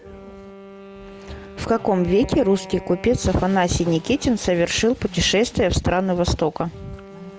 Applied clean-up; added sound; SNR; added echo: none; Wind instrument, woodwind instrument; 20 dB; none.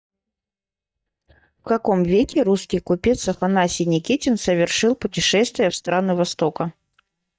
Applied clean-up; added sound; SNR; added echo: neural mask model DeepFilterNet 3.